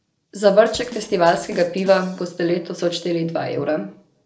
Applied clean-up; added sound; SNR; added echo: neural separator model SepFormer DNS4.